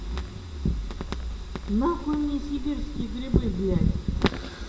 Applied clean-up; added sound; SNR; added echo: none; Accelerating, revving, vroom; 8 dB; reverberation time 1.3 s.